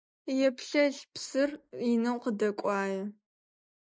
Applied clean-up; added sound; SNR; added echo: neural mask model Resemble Enhance denoiser.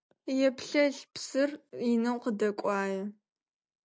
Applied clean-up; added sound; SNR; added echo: none; none; none; none.